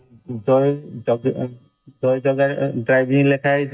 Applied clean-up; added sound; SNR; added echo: neural mask model DeepFilterNet 3.